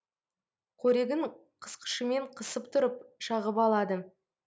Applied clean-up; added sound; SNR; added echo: none; none; none; none.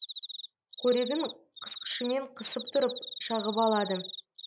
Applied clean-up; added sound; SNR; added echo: none; Cricket; 9 dB; none.